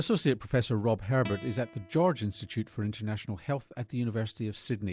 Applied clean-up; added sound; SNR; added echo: none; Acoustic guitar; 18 dB; none.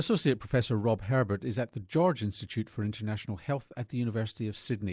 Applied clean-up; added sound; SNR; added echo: none; none; none; none.